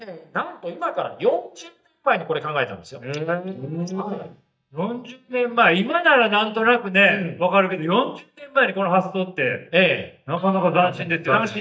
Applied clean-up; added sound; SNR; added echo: neural mask model DeepFilterNet 3.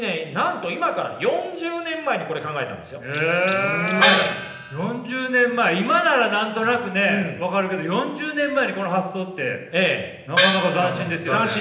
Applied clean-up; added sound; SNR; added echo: none; Gong; -1 dB; reverberation time 0.8 s.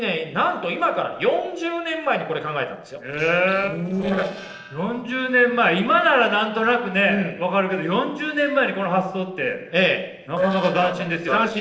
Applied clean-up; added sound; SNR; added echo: neural separator model SepFormer DNS4.